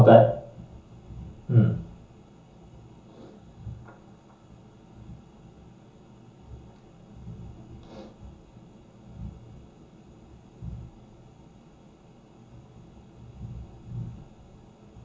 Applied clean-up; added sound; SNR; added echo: none; none; none; reverberation time 0.6 s.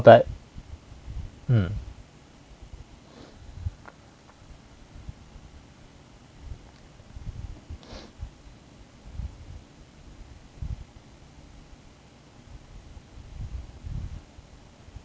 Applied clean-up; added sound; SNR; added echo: none; none; none; none.